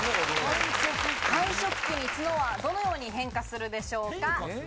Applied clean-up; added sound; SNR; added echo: none; none; none; none.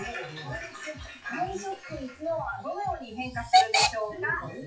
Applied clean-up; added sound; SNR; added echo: classical method WPE with log-MMSE.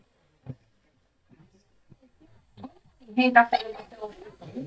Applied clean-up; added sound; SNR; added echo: neural mask model DeepFilterNet 3.